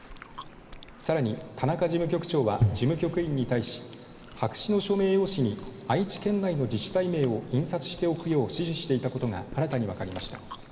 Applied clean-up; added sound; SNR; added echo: none; Chewing, mastication; 11 dB; reverberation time 2.5 s.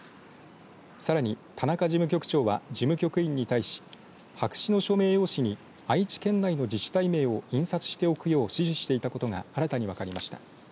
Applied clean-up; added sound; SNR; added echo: none; none; none; none.